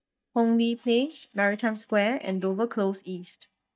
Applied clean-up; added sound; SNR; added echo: neural mask model DeepFilterNet 3.